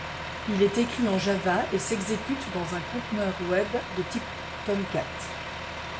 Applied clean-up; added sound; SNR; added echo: none; Truck; 7 dB; none.